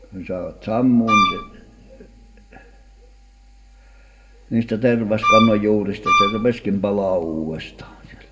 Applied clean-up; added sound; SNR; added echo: none; Wind instrument, woodwind instrument; -2 dB; reverberation time 1.2 s.